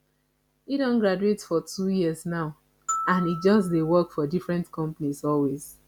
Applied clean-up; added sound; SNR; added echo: none; Glockenspiel; 11 dB; none.